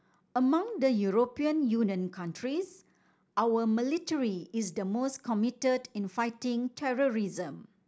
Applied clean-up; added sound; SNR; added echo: none; none; none; none.